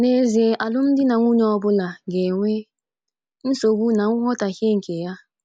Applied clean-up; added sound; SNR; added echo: none; none; none; none.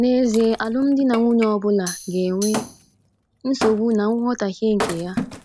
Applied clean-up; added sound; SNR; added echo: none; Tambourine + Wood; 11 dB; none.